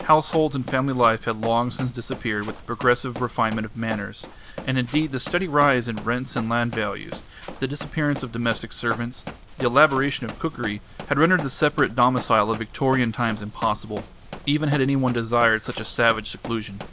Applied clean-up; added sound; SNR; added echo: none; Run; 14 dB; none.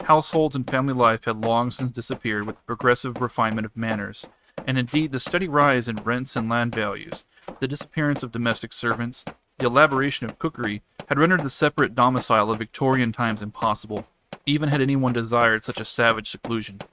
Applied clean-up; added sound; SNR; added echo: neural mask model RNNoise.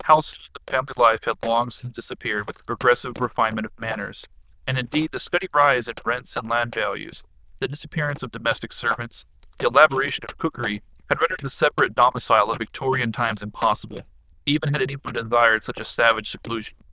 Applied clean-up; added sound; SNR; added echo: neural diffusion model UNIVERSE++.